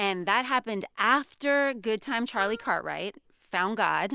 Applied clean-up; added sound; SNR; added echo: none; Wind instrument, woodwind instrument; 15 dB; none.